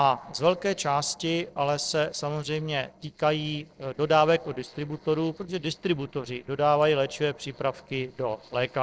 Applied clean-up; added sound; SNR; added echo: neural separator model SepFormer DNS4.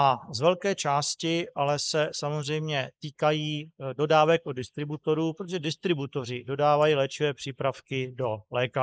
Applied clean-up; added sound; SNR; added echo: neural mask model Resemble Enhance denoiser.